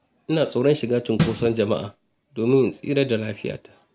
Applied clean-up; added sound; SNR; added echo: none; Snare drum; 5 dB; none.